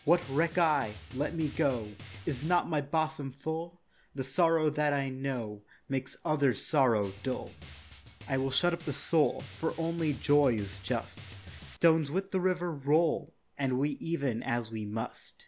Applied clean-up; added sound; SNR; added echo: none; Drum; 20 dB; none.